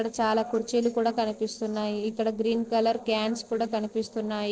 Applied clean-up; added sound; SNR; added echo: neural separator model SepFormer DNS4.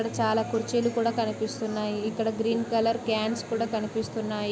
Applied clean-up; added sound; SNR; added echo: none; Acoustic guitar; 15 dB; none.